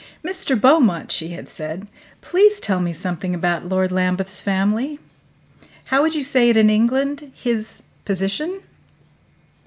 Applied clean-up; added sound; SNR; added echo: none; none; none; none.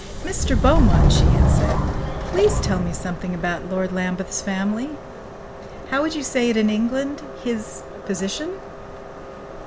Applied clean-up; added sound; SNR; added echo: none; Subway, metro, underground; -2 dB; none.